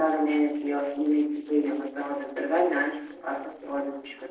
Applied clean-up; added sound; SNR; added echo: neural separator model SepFormer DNS4.